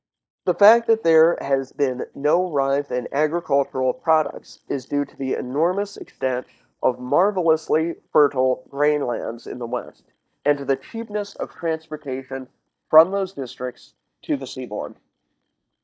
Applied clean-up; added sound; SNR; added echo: neural mask model DeepFilterNet 3.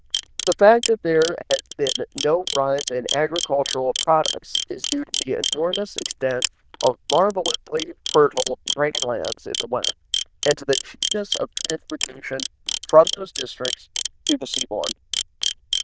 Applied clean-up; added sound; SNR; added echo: neural diffusion model UNIVERSE++.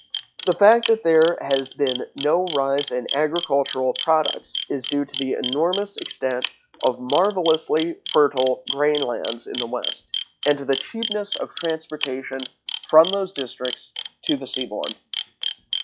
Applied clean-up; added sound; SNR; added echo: classical method log-MMSE.